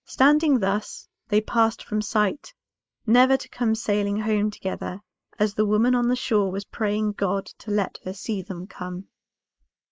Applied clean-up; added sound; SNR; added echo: neural mask model Resemble Enhance denoiser.